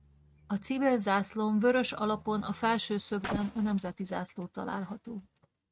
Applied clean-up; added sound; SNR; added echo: neural mask model RNNoise.